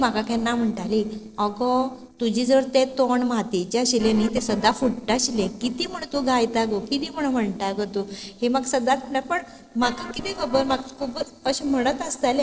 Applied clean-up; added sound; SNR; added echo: neural separator model SepFormer DNS4.